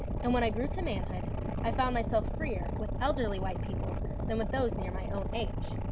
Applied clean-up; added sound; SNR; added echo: none; Boat, Water vehicle; -1 dB; none.